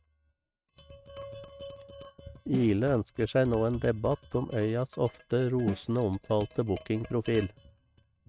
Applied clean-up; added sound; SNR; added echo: neural mask model RNNoise.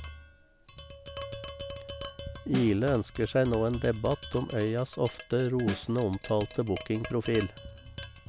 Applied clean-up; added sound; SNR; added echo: none; Snare drum + Tap; 11 dB; none.